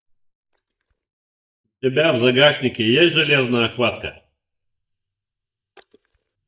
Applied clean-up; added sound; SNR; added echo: neural mask model DeepFilterNet 3.